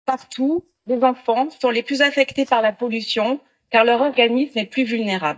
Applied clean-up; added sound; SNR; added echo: neural mask model DeepFilterNet 3.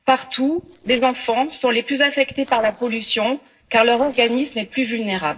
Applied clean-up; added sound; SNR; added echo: neural separator model SepFormer DNS4.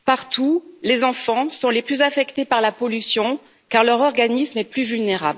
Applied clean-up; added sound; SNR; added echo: none; none; none; none.